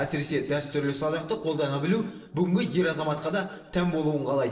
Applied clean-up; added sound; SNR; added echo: neural separator model SepFormer DNS4.